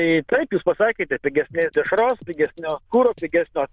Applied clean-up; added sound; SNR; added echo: neural diffusion model UNIVERSE++.